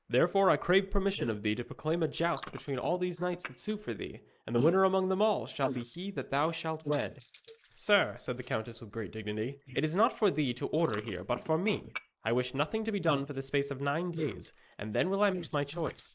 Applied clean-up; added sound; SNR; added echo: neural mask model Resemble Enhance denoiser.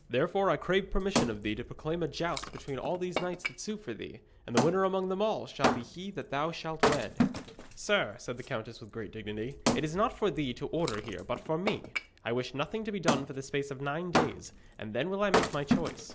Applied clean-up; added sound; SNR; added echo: none; Wood; 2 dB; none.